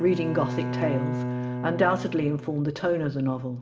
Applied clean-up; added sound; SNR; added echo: none; Bowed string instrument; 6 dB; reverberation time 0.6 s.